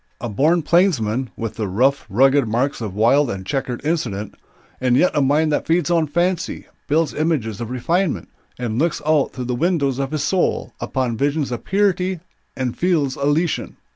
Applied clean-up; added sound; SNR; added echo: none; none; none; none.